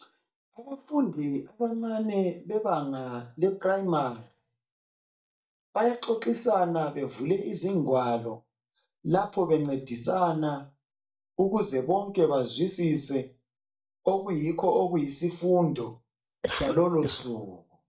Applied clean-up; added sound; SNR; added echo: neural mask model DeepFilterNet 3.